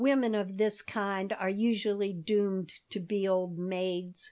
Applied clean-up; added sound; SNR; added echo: none; none; none; none.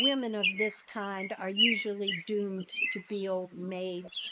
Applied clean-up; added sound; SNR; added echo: neural mask model Resemble Enhance denoiser.